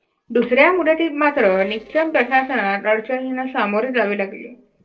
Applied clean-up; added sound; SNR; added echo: neural separator model SepFormer DNS4.